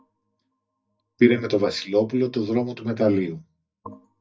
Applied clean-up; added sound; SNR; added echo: neural mask model DeepFilterNet 3.